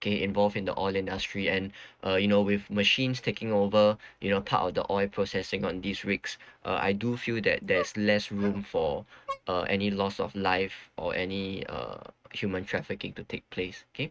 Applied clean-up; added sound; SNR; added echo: neural mask model RNNoise.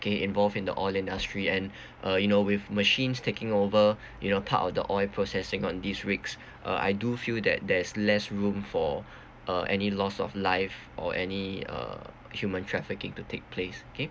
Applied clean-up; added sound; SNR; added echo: none; none; none; none.